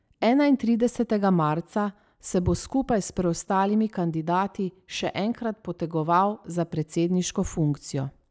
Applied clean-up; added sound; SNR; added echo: none; none; none; none.